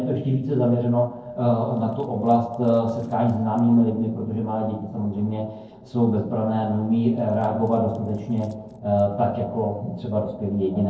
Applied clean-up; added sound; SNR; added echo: neural separator model SepFormer DNS4.